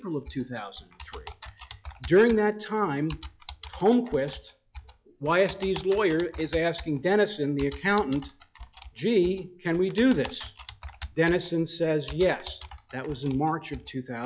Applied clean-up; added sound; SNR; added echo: classical method log-MMSE.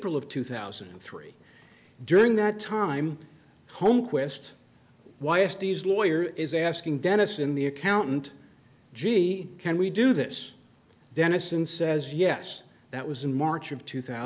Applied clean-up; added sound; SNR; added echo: none; none; none; none.